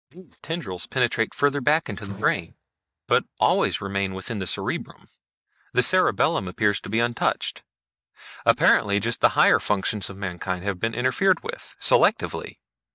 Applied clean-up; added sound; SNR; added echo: neural mask model DeepFilterNet 3.